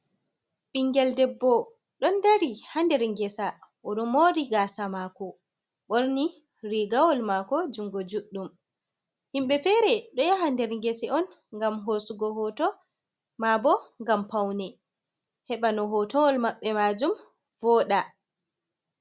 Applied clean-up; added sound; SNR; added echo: none; none; none; none.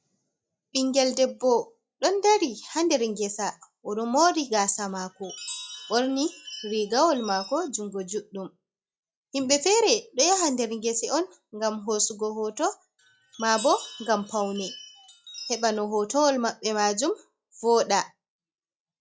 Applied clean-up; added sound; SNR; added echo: classical method log-MMSE.